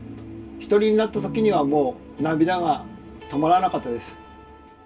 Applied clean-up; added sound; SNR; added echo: none; none; none; reverberation time 0.2 s.